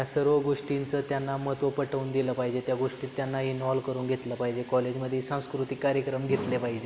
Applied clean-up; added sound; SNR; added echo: none; none; none; none.